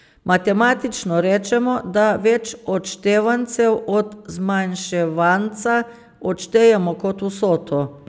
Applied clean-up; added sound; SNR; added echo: none; none; none; none.